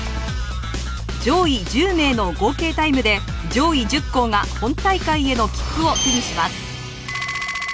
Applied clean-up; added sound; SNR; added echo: none; none; none; none.